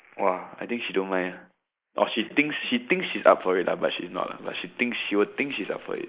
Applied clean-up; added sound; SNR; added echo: neural mask model Resemble Enhance denoiser.